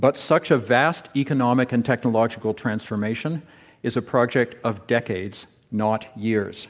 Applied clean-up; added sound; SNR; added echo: none; none; none; none.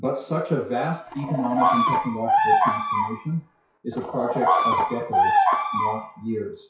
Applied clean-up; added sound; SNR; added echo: classical method WPE with log-MMSE.